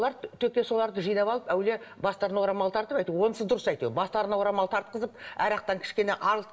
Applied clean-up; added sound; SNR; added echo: none; none; none; reverberation time 1.0 s.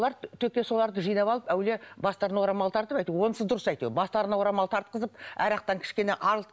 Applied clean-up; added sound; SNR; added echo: none; none; none; none.